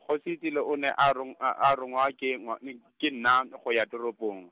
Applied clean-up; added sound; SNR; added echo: none; none; none; none.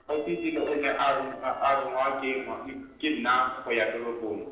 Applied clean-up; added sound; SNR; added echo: neural separator model SepFormer DNS4.